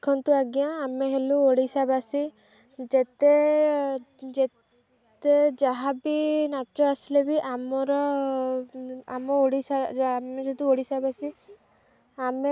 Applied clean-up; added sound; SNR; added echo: none; none; none; none.